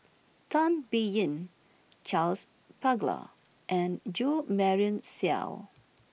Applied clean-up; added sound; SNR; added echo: none; none; none; none.